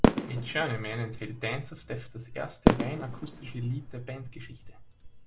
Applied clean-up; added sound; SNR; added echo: none; Fireworks; -4 dB; none.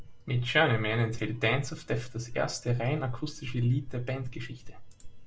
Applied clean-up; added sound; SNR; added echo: none; none; none; none.